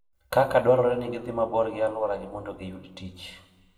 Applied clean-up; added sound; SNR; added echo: none; none; none; reverberation time 1.1 s.